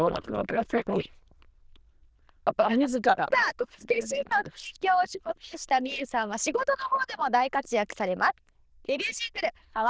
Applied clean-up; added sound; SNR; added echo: neural diffusion model UNIVERSE++.